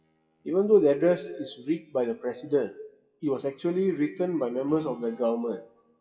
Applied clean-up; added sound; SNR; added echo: classical method WPE with log-MMSE.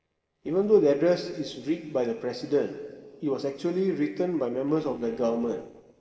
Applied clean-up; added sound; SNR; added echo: neural separator model SepFormer DNS4.